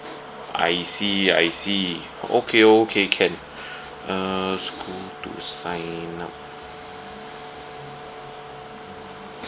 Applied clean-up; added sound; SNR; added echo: none; Wind instrument, woodwind instrument + Breathing; 17 dB; none.